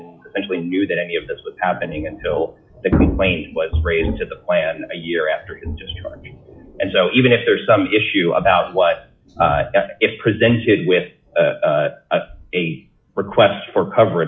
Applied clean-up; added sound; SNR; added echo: classical method log-MMSE.